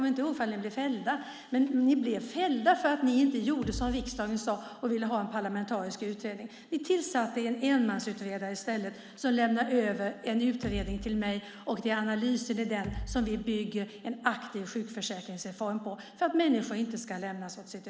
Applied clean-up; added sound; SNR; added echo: none; Bass drum; 12 dB; none.